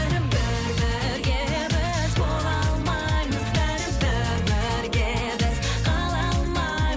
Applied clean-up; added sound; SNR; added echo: none; none; none; none.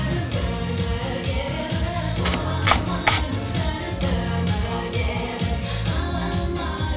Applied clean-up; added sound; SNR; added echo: none; Domestic sounds, home sounds; 0 dB; reverberation time 0.7 s.